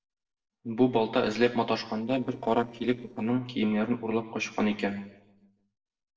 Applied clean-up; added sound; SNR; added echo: neural separator model SepFormer DNS4.